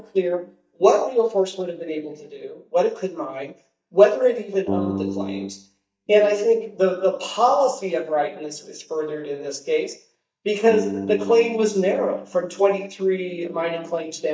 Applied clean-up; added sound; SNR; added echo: neural mask model DeepFilterNet 3.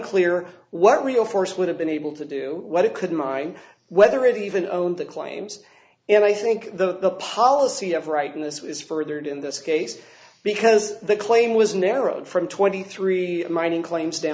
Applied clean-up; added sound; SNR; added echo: none; none; none; none.